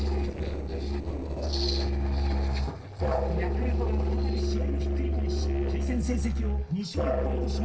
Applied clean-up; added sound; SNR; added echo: neural separator model SepFormer DNS4.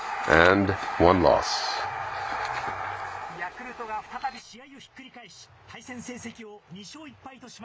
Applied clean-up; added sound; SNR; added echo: none; none; none; none.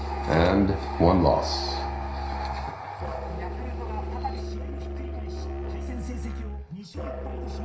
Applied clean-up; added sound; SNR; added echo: none; Musical instrument; 4 dB; reverberation time 0.5 s.